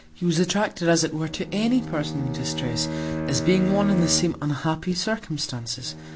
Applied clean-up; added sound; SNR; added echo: none; Bowed string instrument; 7 dB; none.